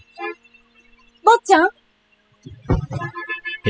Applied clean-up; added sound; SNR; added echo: classical method spectral subtraction.